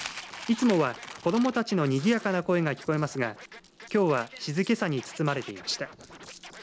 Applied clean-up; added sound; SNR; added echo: none; Scratching (performance technique) + Coin (dropping); 16 dB; none.